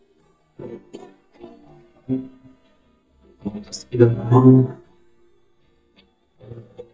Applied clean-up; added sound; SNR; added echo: neural mask model DeepFilterNet 3.